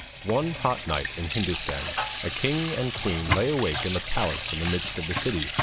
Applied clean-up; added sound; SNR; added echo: none; Sink (filling or washing) / Water tap, faucet; 3 dB; none.